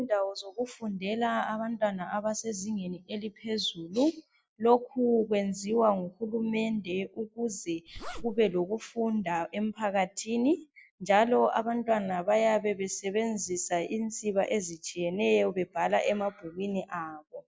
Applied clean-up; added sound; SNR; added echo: none; Zipper (clothing); 10 dB; none.